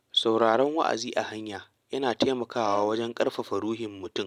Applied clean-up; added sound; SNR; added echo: none; Bowed string instrument; 18 dB; none.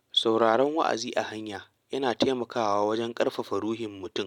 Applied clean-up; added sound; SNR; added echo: none; none; none; none.